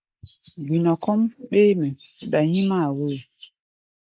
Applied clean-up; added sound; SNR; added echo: neural mask model Resemble Enhance denoiser.